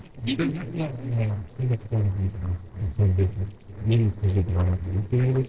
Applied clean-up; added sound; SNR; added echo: neural separator model SepFormer DNS4.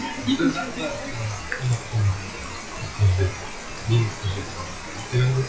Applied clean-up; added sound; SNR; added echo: classical method log-MMSE.